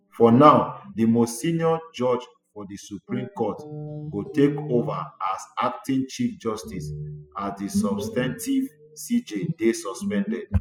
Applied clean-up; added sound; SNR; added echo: classical method spectral subtraction.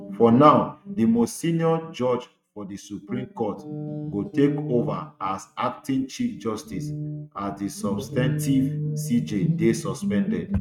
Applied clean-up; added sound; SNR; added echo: neural mask model RNNoise.